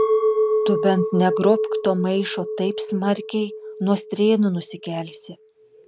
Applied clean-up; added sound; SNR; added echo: none; Chink, clink; 2 dB; none.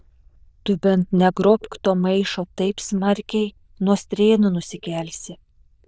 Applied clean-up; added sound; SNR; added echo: neural diffusion model UNIVERSE++.